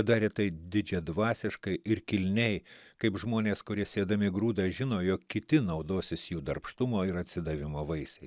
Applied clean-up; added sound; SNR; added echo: none; none; none; none.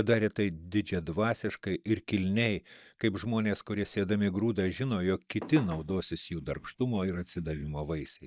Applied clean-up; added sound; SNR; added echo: neural mask model DeepFilterNet 3.